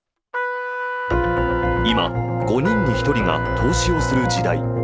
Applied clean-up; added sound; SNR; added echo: none; Trumpet; 6 dB; none.